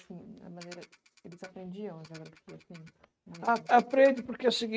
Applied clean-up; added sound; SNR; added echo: neural mask model RNNoise.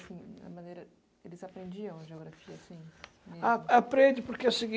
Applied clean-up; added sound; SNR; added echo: none; none; none; none.